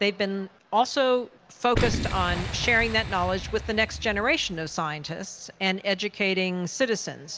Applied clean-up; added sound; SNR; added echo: none; Boom; 9 dB; none.